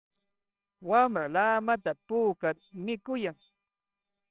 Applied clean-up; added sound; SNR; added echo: neural separator model SepFormer WHAMR!.